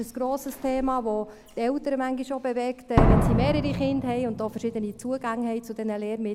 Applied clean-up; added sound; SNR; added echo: none; Slam; 1 dB; none.